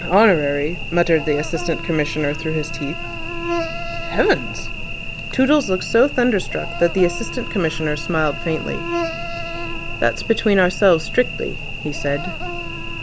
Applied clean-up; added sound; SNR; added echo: none; Cricket / Buzz; 8 dB; none.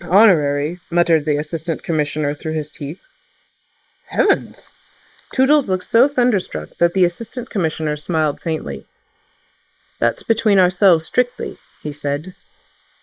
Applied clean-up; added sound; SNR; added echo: neural mask model Resemble Enhance denoiser.